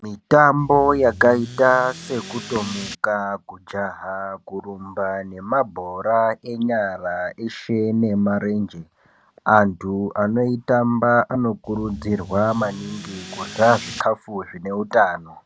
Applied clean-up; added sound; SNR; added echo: none; Accelerating, revving, vroom / Car; 14 dB; none.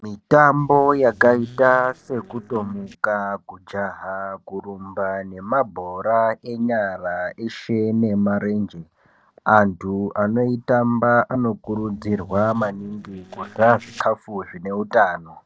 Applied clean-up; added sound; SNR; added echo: neural separator model SepFormer DNS4.